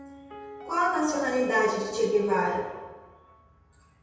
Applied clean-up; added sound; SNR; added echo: none; Piano; 19 dB; reverberation time 1.1 s.